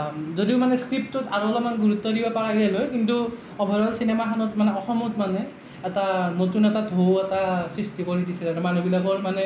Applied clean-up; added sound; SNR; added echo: none; none; none; none.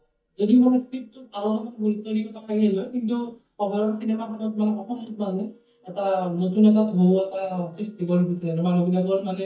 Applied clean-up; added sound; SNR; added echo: neural mask model DeepFilterNet 3.